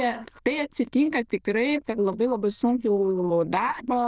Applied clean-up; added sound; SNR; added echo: neural diffusion model UNIVERSE++.